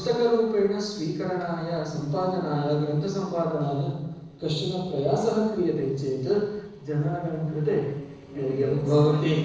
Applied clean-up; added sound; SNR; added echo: neural separator model SepFormer DNS4.